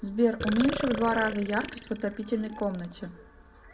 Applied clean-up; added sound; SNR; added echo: none; Burping, eructation; 9 dB; reverberation time 0.4 s.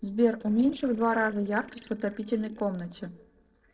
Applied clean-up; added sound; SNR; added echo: neural separator model SepFormer DNS4.